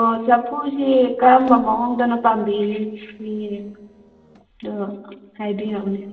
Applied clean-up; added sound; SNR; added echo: neural separator model SepFormer DNS4.